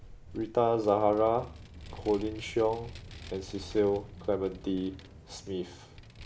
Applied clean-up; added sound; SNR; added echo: none; Vehicle; 16 dB; none.